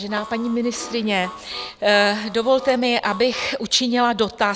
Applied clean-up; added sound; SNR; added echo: none; Harmonica; 17 dB; none.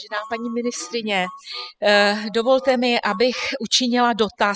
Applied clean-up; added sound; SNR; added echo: classical method spectral subtraction.